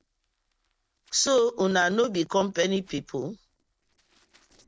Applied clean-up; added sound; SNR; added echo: neural separator model SepFormer DNS4.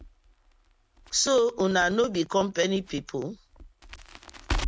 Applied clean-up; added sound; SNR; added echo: none; Crackle; 10 dB; none.